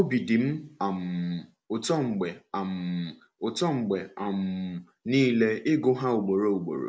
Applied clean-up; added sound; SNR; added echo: none; none; none; none.